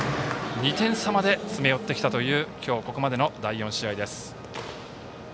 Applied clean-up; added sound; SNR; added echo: none; Organ; 19 dB; none.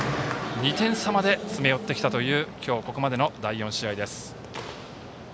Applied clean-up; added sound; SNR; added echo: none; none; none; none.